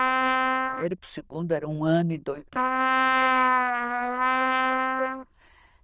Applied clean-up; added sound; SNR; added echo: neural diffusion model UNIVERSE++.